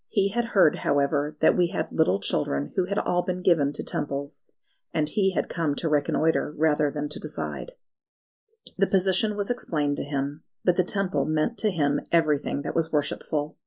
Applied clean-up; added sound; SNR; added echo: neural mask model Resemble Enhance denoiser.